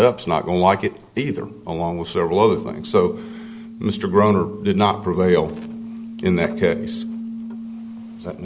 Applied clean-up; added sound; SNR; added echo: none; none; none; none.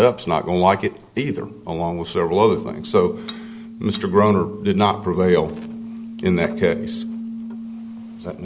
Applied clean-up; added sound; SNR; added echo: none; Cutlery, silverware / Dishes, pots, and pans; 20 dB; none.